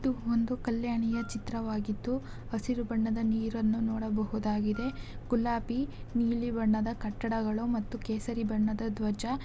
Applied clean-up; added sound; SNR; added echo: none; Wind instrument, woodwind instrument; 20 dB; none.